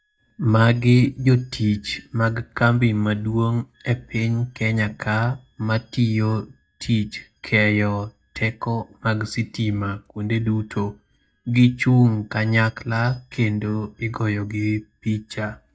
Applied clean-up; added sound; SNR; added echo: neural mask model DeepFilterNet 3.